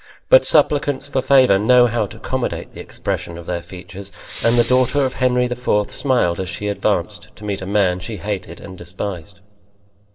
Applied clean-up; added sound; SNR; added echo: none; Respiratory sounds; 17 dB; reverberation time 0.3 s.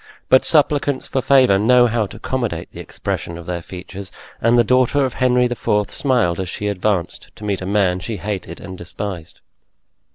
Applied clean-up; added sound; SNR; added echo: none; none; none; none.